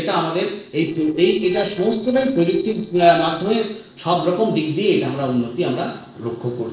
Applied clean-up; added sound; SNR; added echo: neural separator model SepFormer DNS4.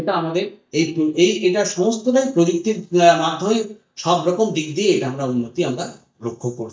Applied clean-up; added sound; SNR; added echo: neural mask model DeepFilterNet 3.